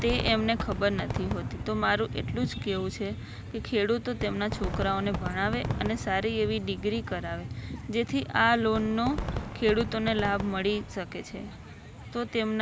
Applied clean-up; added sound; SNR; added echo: none; Fireworks; 9 dB; none.